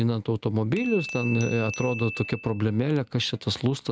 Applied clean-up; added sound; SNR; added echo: none; Glass / Bell; 13 dB; none.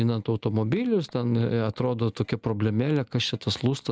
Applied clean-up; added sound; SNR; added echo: neural mask model Resemble Enhance denoiser.